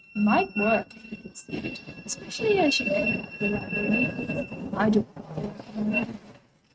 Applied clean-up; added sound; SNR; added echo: neural mask model RNNoise.